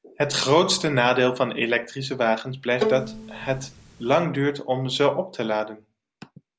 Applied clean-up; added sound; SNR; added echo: none; Bowed string instrument; 7 dB; none.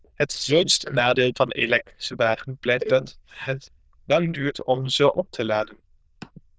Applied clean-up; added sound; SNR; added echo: neural diffusion model UNIVERSE++.